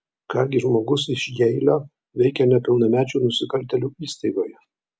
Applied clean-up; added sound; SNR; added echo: none; none; none; none.